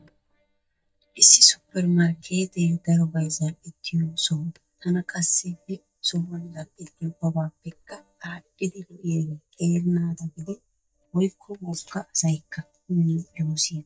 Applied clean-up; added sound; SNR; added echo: neural mask model DeepFilterNet 3.